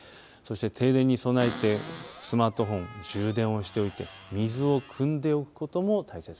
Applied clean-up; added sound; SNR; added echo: none; Cupboard open or close; 16 dB; none.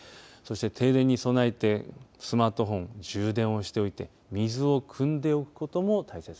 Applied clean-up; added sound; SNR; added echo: none; none; none; none.